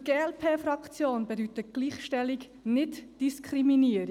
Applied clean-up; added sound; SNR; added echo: none; none; none; none.